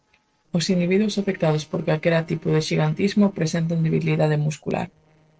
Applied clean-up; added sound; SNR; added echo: neural separator model SepFormer DNS4.